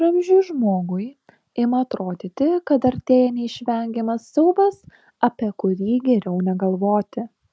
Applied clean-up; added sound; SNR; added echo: none; none; none; none.